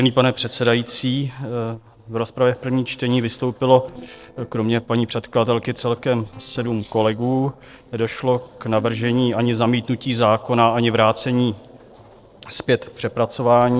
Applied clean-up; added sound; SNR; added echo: neural separator model SepFormer DNS4.